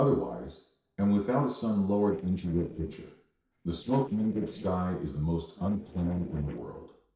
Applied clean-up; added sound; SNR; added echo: neural separator model SepFormer DNS4.